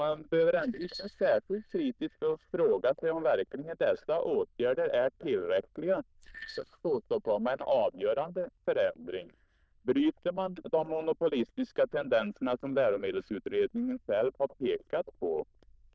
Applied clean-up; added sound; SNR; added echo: neural diffusion model UNIVERSE++.